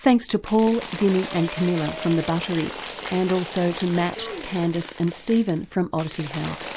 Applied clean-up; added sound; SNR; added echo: none; Applause / Crowd / Cheering; 12 dB; none.